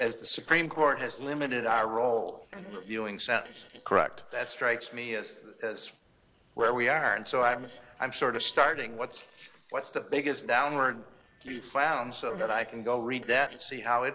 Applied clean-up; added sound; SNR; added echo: neural separator model SepFormer DNS4.